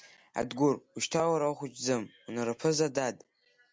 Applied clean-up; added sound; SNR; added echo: none; none; none; none.